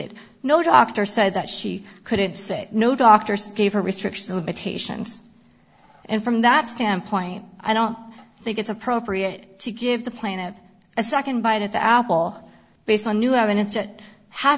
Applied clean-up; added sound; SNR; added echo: none; none; none; none.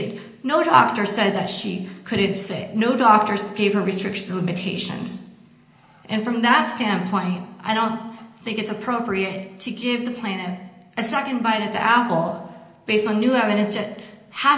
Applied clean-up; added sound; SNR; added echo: none; none; none; reverberation time 0.9 s.